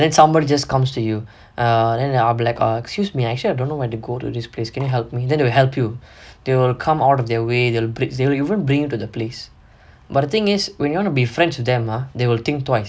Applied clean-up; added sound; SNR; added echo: none; none; none; none.